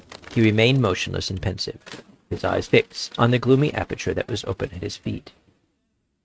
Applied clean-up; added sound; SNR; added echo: neural mask model RNNoise.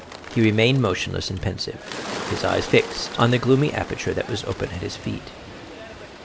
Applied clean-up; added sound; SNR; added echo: none; Bird; 12 dB; none.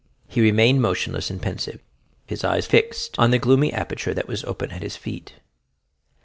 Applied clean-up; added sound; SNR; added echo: none; none; none; none.